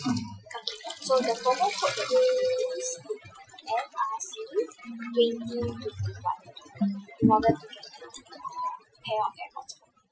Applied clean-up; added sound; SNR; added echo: classical method Wiener filter.